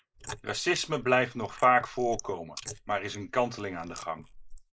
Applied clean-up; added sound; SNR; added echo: neural mask model Resemble Enhance denoiser.